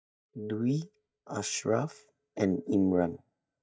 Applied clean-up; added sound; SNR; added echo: neural mask model DeepFilterNet 3.